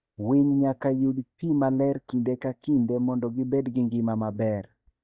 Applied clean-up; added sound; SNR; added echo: neural mask model DeepFilterNet 3.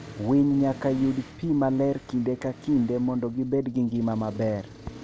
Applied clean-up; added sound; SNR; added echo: none; Accelerating, revving, vroom; 18 dB; none.